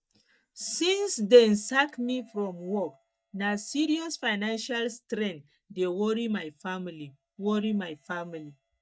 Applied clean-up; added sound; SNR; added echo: neural mask model DeepFilterNet 3.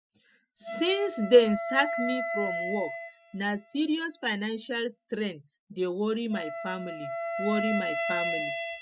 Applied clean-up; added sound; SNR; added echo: classical method spectral subtraction.